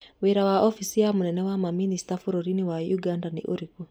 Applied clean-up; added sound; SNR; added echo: none; none; none; none.